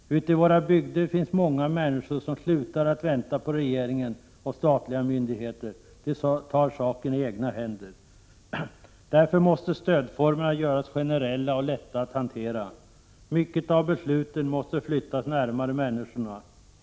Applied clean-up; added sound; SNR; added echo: none; none; none; none.